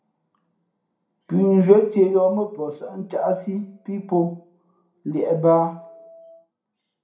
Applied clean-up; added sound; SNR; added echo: none; none; none; reverberation time 0.4 s.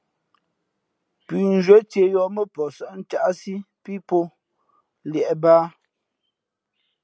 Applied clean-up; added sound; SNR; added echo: none; none; none; none.